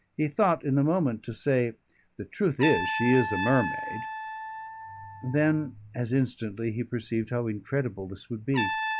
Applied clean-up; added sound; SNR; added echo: none; Trumpet; 8 dB; none.